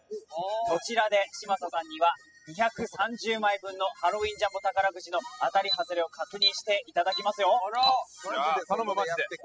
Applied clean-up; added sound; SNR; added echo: classical method spectral subtraction.